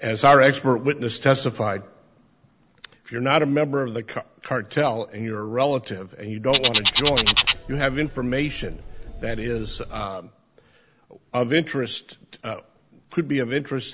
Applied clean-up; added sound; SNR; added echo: none; Bird; 1 dB; none.